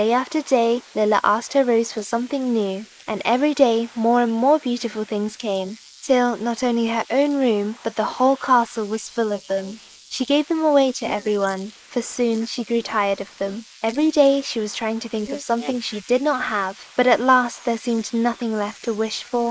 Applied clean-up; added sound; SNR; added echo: neural mask model Resemble Enhance denoiser.